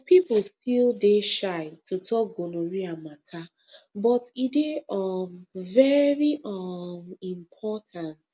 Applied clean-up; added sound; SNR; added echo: none; none; none; none.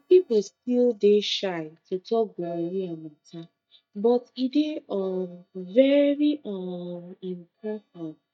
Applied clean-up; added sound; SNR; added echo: neural mask model DeepFilterNet 3.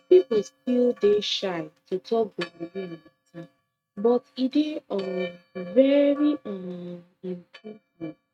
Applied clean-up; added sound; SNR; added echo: neural mask model RNNoise.